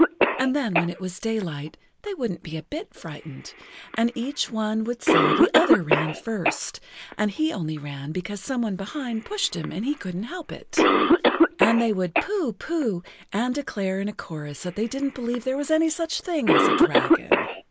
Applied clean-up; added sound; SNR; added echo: none; Cough; -1 dB; none.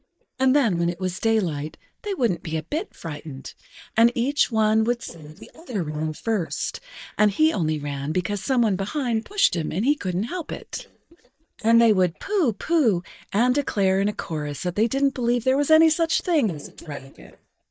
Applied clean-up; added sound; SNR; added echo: neural mask model DeepFilterNet 3.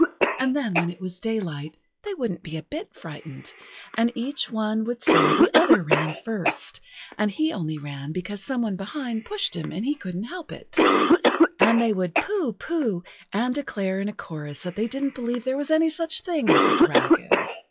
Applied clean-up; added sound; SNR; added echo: classical method log-MMSE.